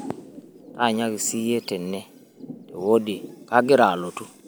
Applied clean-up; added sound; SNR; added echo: none; Thunder / Rain; 19 dB; none.